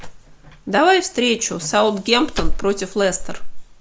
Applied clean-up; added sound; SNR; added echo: none; Slam; 5 dB; none.